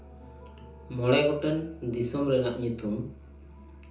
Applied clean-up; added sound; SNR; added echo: none; Musical instrument; 19 dB; reverberation time 0.6 s.